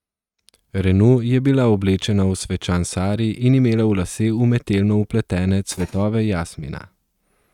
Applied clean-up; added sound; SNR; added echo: neural mask model RNNoise.